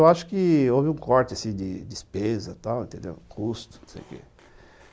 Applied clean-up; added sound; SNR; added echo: none; none; none; none.